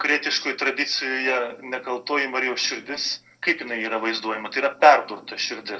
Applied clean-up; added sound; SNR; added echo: neural separator model SepFormer DNS4.